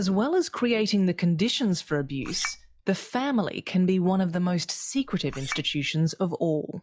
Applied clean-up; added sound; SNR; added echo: classical method log-MMSE.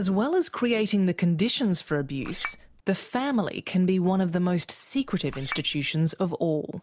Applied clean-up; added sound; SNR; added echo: none; Chink, clink; 13 dB; none.